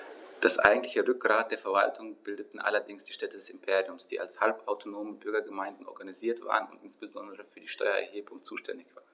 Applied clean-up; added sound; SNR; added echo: none; none; none; none.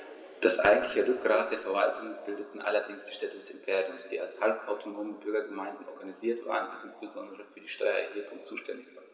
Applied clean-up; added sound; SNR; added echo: none; none; none; reverberation time 2.1 s.